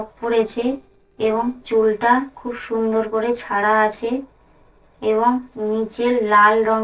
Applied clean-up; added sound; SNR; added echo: neural separator model SepFormer DNS4.